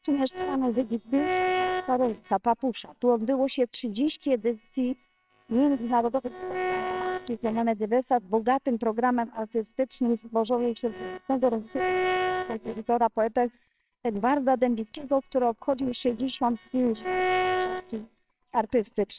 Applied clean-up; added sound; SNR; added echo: neural separator model SepFormer WHAMR!.